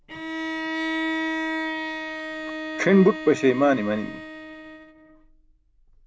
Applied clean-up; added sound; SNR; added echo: none; Bowed string instrument; 6 dB; none.